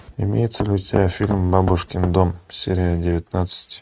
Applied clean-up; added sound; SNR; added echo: neural mask model RNNoise.